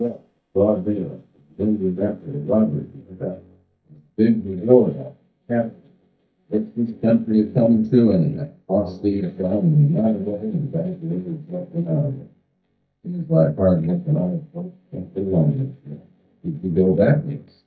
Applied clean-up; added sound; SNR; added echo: neural mask model DeepFilterNet 3.